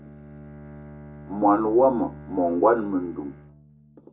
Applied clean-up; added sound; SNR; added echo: none; Bowed string instrument; 18 dB; reverberation time 0.2 s.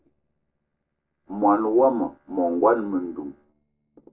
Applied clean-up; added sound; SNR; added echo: neural separator model SepFormer DNS4.